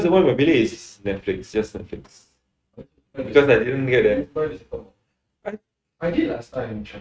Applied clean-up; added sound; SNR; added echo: neural mask model RNNoise.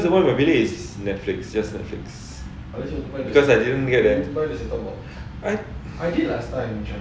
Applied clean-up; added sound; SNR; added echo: none; none; none; none.